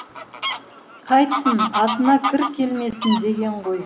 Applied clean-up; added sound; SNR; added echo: none; Fowl; 6 dB; none.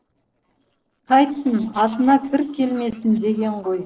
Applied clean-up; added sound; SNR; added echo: neural separator model SepFormer DNS4.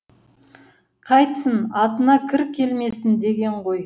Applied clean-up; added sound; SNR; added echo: none; none; none; none.